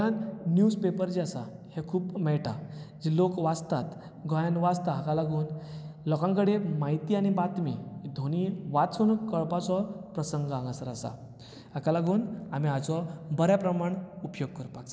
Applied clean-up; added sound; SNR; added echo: none; none; none; none.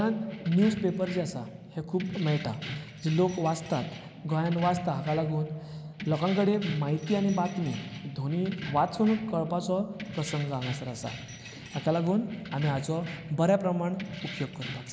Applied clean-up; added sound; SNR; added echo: none; Keys jangling; 14 dB; none.